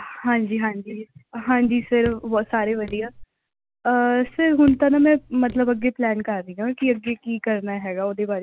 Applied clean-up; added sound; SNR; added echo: none; Raindrop / Drip; 18 dB; none.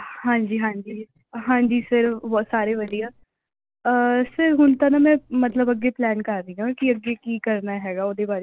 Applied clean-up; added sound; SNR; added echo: neural separator model SepFormer DNS4.